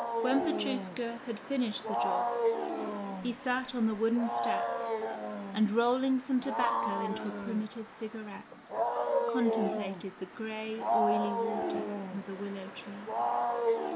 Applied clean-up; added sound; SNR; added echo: none; Wild animals; -1 dB; none.